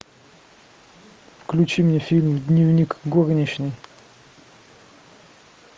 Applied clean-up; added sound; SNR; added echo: none; none; none; none.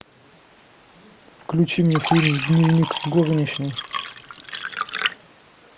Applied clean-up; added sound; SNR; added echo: none; Fill (with liquid); 5 dB; none.